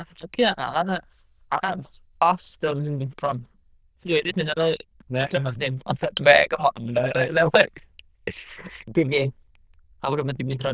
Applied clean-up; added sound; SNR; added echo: neural diffusion model UNIVERSE++.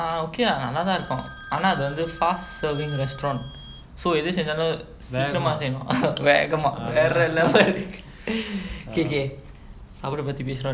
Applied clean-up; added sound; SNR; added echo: none; Telephone; 17 dB; none.